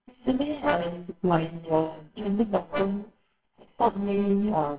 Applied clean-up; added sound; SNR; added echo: neural separator model SepFormer WHAMR!.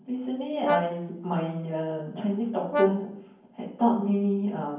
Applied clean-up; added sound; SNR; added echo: none; Brass instrument; 7 dB; reverberation time 0.9 s.